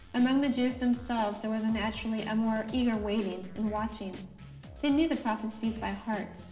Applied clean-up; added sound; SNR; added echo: none; Drum kit; 16 dB; reverberation time 1.4 s.